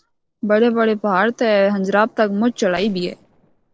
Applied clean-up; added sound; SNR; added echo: neural separator model SepFormer DNS4.